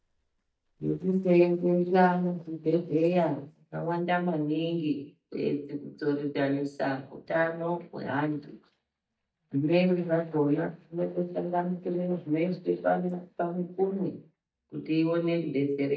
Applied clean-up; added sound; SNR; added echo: neural mask model DeepFilterNet 3.